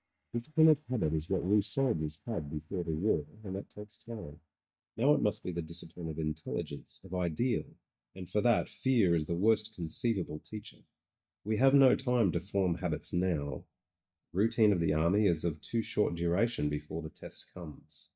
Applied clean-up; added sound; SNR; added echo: neural mask model DeepFilterNet 3.